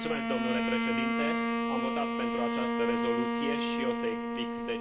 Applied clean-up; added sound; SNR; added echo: none; Bowed string instrument; -4 dB; reverberation time 2.1 s.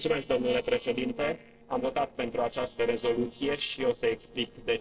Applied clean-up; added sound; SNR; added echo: neural separator model SepFormer DNS4.